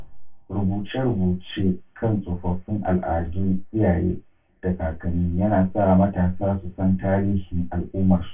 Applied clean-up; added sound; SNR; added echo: none; none; none; reverberation time 0.2 s.